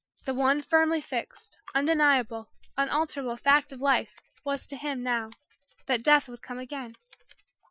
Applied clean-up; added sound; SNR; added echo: classical method Wiener filter.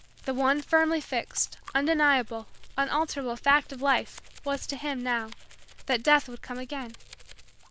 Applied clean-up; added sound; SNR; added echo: none; Domestic sounds, home sounds; 16 dB; none.